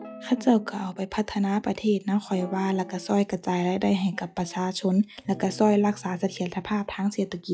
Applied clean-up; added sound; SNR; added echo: classical method log-MMSE.